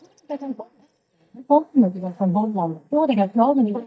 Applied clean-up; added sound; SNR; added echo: neural mask model DeepFilterNet 3.